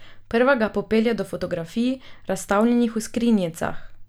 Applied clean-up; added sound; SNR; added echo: none; none; none; none.